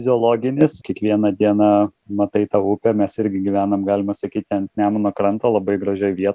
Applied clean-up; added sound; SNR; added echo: none; none; none; none.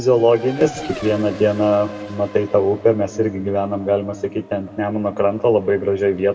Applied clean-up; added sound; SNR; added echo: none; Race car, auto racing; 19 dB; reverberation time 1.0 s.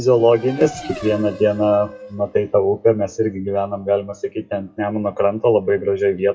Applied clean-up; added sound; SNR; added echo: classical method WPE with log-MMSE.